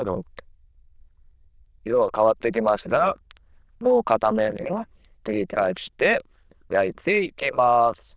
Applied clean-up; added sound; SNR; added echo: neural diffusion model UNIVERSE++.